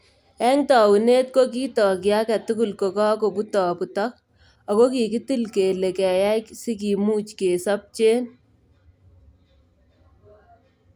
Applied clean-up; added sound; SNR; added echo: none; none; none; none.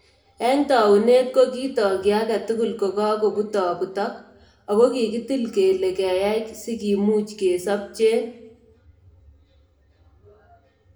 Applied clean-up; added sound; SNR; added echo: none; none; none; reverberation time 0.6 s.